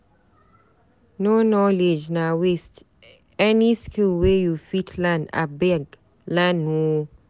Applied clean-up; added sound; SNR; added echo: none; none; none; none.